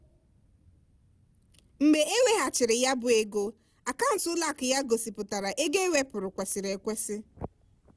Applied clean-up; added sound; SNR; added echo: none; none; none; none.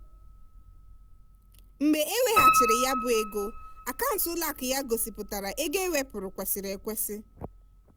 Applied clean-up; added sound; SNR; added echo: none; Piano; 2 dB; none.